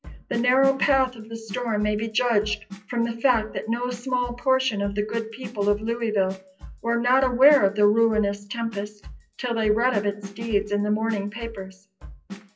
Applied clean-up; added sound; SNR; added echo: classical method WPE with log-MMSE.